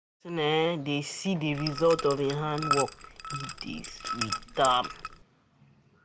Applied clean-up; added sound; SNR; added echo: none; Liquid; 6 dB; none.